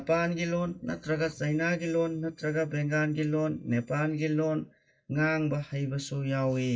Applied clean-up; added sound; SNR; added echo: neural mask model DeepFilterNet 3.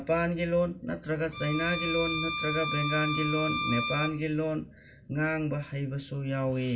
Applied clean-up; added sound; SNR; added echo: none; Bowed string instrument; 3 dB; reverberation time 0.2 s.